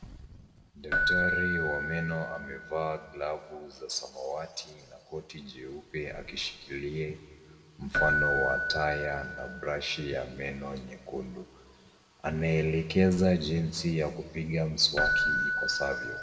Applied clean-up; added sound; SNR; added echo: none; Keyboard (musical); 2 dB; reverberation time 1.6 s.